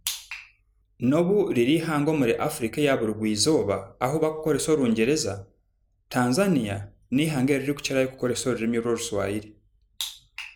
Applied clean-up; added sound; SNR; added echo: none; none; none; none.